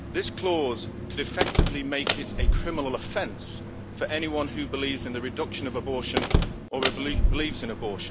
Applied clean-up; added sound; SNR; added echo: none; Slam; -3 dB; none.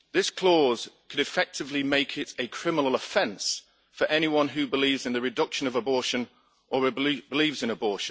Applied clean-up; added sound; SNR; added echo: none; none; none; none.